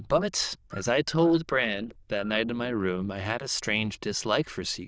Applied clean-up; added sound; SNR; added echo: neural diffusion model UNIVERSE++.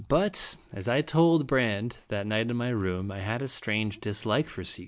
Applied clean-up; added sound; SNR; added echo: none; none; none; none.